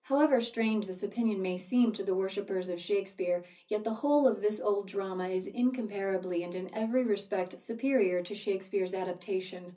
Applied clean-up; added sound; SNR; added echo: none; none; none; reverberation time 0.4 s.